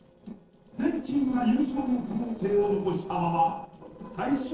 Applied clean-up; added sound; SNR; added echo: neural separator model SepFormer DNS4.